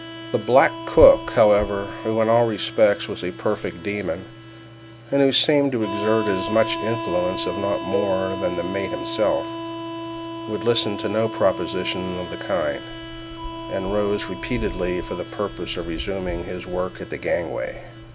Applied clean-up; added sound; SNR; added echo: none; Harmonica + Cowbell; 10 dB; none.